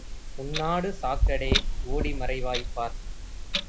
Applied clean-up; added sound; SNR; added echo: none; Clock; -4 dB; none.